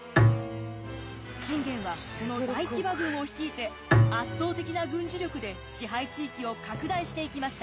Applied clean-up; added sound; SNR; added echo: none; Bowed string instrument; -2 dB; none.